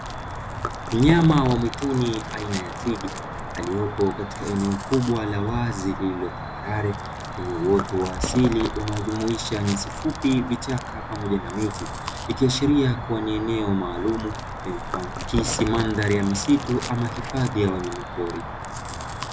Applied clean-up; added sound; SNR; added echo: none; Cricket + Chewing, mastication; 7 dB; none.